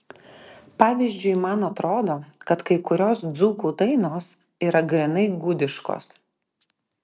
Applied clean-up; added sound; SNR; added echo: none; none; none; none.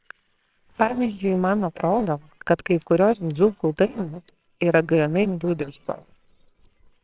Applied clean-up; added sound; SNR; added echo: neural separator model SepFormer WHAMR!.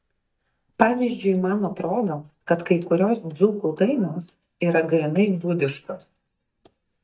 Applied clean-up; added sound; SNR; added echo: neural mask model DeepFilterNet 3.